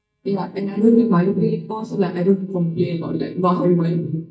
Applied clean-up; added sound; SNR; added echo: neural mask model DeepFilterNet 3.